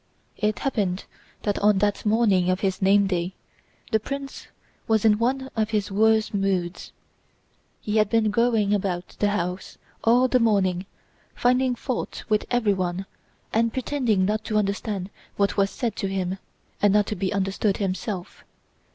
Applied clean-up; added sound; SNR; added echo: none; none; none; none.